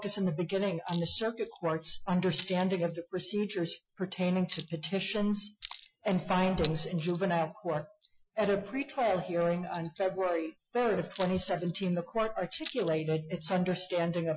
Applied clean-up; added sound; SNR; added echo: classical method Wiener filter.